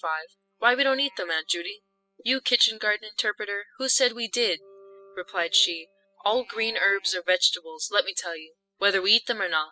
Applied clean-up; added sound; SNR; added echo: classical method spectral subtraction.